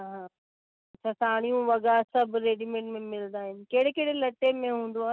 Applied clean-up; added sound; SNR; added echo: none; none; none; none.